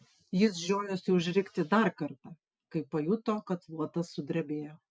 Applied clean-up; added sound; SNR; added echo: none; none; none; none.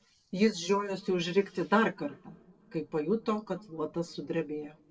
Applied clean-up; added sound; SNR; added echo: neural separator model SepFormer DNS4.